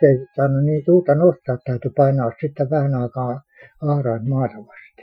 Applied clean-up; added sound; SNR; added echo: classical method Wiener filter.